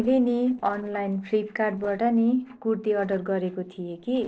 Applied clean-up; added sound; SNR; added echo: neural separator model SepFormer DNS4.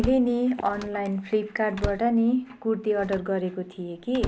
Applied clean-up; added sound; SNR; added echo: none; Slam; 12 dB; none.